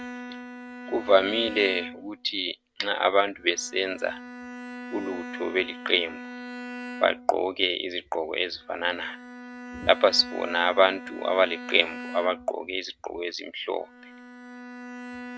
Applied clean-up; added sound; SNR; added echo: none; Bowed string instrument; 13 dB; none.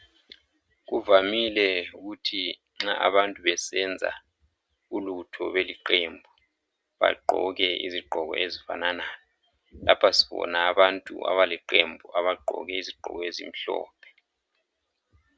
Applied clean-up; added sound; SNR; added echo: none; none; none; none.